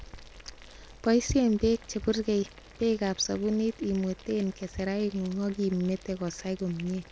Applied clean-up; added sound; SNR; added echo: none; Boiling; 20 dB; none.